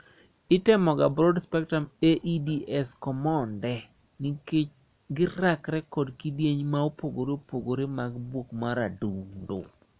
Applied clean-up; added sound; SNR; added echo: none; none; none; none.